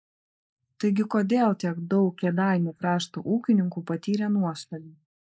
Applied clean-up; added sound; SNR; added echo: neural mask model Resemble Enhance denoiser.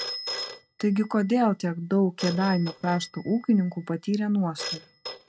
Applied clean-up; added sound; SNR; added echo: neural mask model RNNoise.